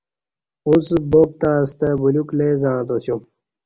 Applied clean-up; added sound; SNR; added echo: none; none; none; none.